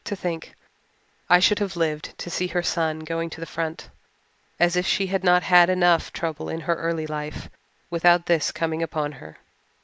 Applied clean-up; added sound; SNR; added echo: none; none; none; none.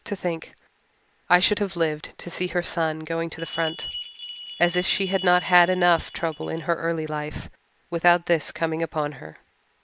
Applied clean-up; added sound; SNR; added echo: none; Bell; 7 dB; none.